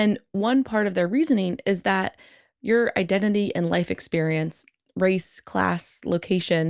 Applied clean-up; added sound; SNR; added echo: none; none; none; none.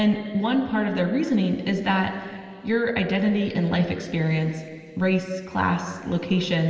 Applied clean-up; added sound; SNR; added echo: none; none; none; reverberation time 2.9 s.